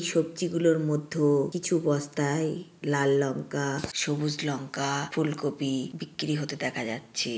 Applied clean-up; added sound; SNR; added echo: none; none; none; none.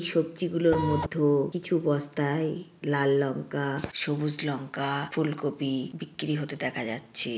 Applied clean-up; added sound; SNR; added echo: none; Printer; 2 dB; none.